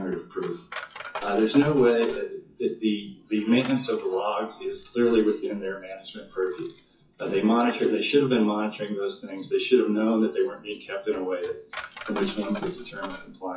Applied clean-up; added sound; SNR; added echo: classical method WPE with log-MMSE.